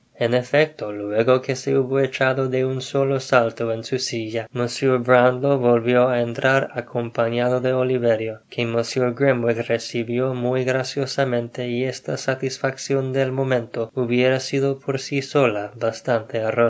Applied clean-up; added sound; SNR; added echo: none; none; none; none.